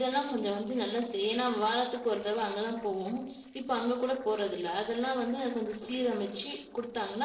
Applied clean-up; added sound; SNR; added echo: neural separator model SepFormer DNS4.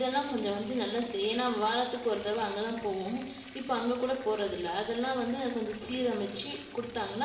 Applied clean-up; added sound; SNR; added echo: none; Liquid; 16 dB; reverberation time 1.1 s.